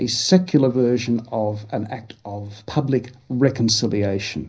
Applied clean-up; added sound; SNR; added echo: none; none; none; reverberation time 0.5 s.